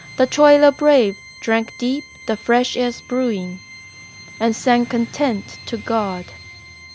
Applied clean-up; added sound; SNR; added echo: none; Organ + Motorcycle / Traffic noise, roadway noise; 20 dB; none.